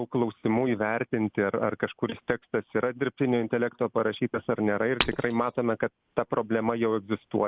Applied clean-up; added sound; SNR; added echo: none; Shatter; 9 dB; none.